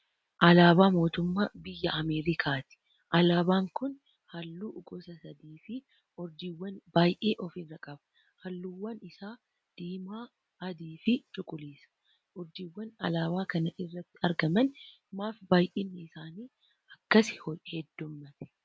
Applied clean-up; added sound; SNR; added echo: none; none; none; none.